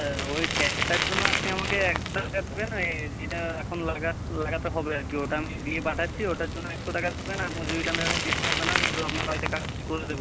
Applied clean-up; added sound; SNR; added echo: none; Bicycle; -1 dB; none.